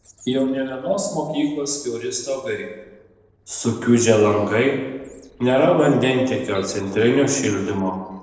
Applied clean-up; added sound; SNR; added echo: neural separator model SepFormer DNS4.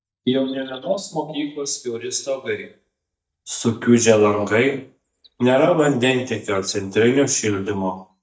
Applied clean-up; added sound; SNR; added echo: neural mask model DeepFilterNet 3.